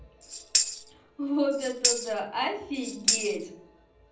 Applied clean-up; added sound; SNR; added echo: none; Tambourine; -2 dB; reverberation time 0.6 s.